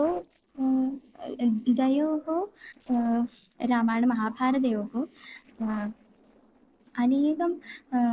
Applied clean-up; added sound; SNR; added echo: neural separator model SepFormer DNS4.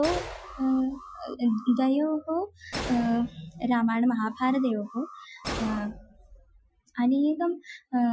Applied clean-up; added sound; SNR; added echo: classical method Wiener filter.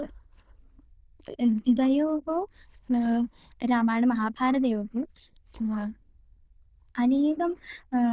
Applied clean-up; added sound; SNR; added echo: neural diffusion model UNIVERSE++.